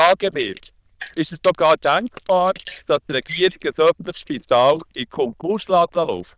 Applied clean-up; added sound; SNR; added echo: neural diffusion model UNIVERSE++.